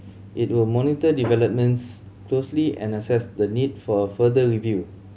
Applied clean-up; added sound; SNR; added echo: none; none; none; none.